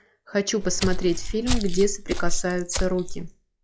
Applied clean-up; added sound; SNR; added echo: classical method log-MMSE.